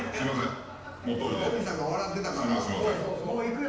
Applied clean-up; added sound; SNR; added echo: none; Car; 19 dB; reverberation time 0.9 s.